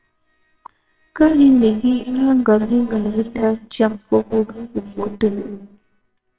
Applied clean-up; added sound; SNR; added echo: neural separator model SepFormer WHAMR!.